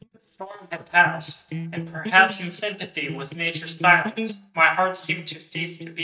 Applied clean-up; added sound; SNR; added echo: neural mask model DeepFilterNet 3.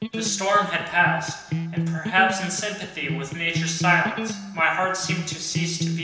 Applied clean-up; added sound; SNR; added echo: none; Electric guitar; 5 dB; reverberation time 0.9 s.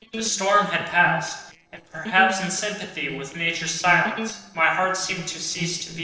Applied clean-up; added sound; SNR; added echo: neural separator model SepFormer DNS4.